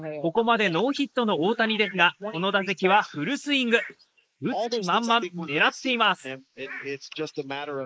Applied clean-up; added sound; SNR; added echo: neural mask model Resemble Enhance denoiser.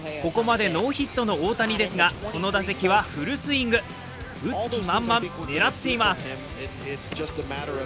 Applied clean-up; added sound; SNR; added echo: none; none; none; none.